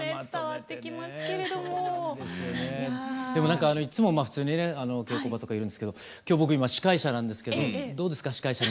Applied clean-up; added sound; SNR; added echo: none; none; none; none.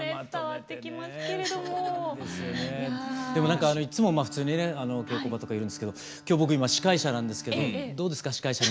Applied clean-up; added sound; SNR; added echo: none; Bowed string instrument; 18 dB; none.